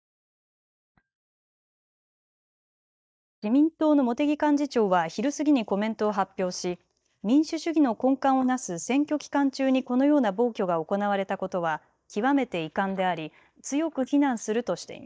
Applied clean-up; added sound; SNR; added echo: neural mask model DeepFilterNet 3.